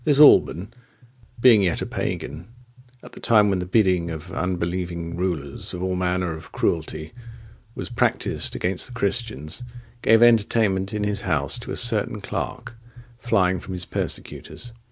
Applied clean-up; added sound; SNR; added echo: none; none; none; none.